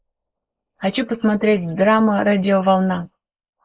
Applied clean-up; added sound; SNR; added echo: neural mask model Resemble Enhance denoiser.